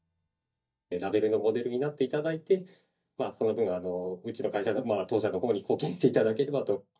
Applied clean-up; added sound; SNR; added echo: neural mask model DeepFilterNet 3.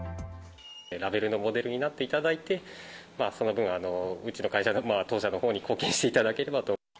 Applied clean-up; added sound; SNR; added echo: none; none; none; none.